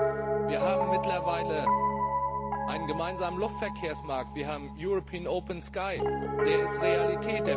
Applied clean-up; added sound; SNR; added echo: none; Piano; -4 dB; none.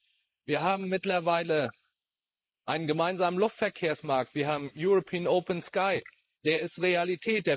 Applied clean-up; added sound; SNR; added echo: neural mask model Resemble Enhance denoiser.